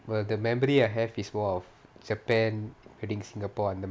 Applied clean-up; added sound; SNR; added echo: none; none; none; none.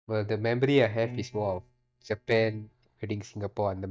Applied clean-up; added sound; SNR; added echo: neural mask model DeepFilterNet 3.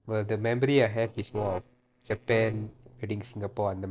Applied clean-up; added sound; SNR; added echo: neural separator model SepFormer DNS4.